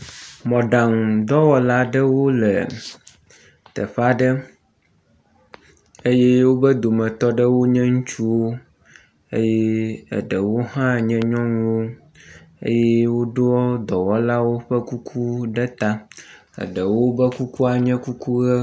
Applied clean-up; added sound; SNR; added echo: none; none; none; none.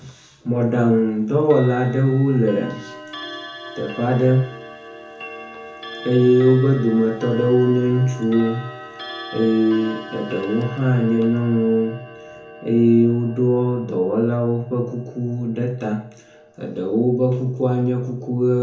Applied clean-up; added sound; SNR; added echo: none; Clock; 17 dB; reverberation time 0.6 s.